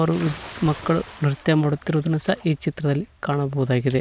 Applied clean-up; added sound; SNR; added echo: none; Bathtub (filling or washing) / Splash, splatter; 20 dB; none.